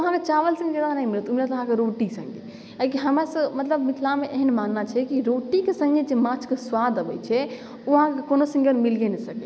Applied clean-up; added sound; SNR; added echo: none; none; none; none.